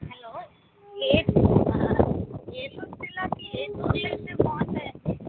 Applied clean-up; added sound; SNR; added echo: none; Glass; 15 dB; none.